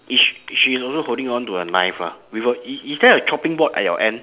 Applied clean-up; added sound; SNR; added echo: none; none; none; none.